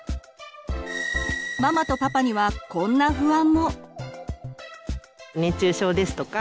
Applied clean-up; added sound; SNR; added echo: none; none; none; none.